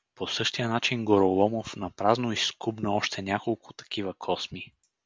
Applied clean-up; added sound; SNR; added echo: none; none; none; none.